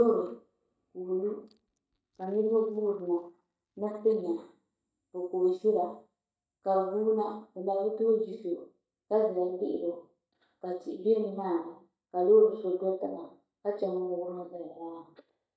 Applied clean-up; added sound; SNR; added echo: neural mask model DeepFilterNet 3.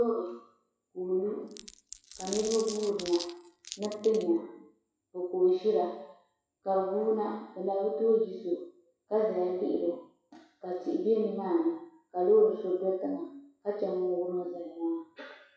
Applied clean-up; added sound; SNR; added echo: classical method WPE with log-MMSE.